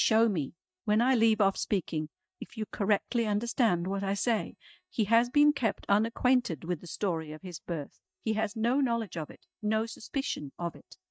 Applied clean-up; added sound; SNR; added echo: neural mask model DeepFilterNet 3.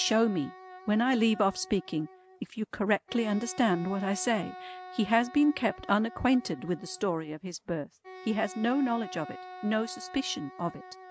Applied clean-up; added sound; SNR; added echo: none; Wind instrument, woodwind instrument; 17 dB; none.